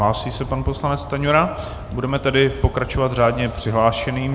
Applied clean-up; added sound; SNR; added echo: none; Aircraft; 14 dB; none.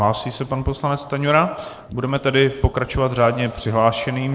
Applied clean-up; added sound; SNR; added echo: neural separator model SepFormer DNS4.